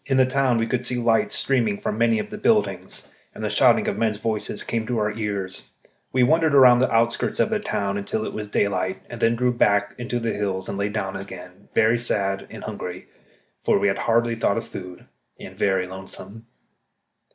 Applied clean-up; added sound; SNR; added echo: none; none; none; none.